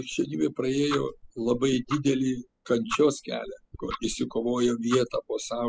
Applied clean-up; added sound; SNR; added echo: classical method spectral subtraction.